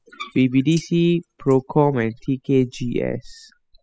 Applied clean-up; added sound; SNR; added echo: classical method spectral subtraction.